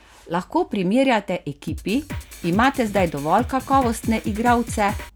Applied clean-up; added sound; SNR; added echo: none; Drum kit; 11 dB; none.